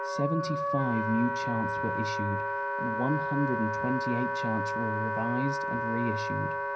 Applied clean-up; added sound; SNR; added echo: none; Wind instrument, woodwind instrument; -1 dB; reverberation time 0.4 s.